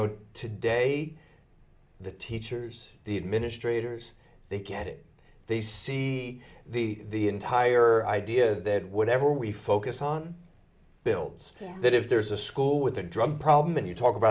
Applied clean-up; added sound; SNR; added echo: none; none; none; none.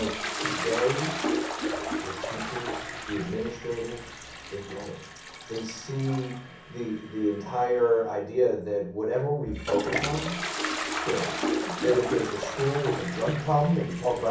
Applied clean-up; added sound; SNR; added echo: none; Toilet flush; 5 dB; reverberation time 0.6 s.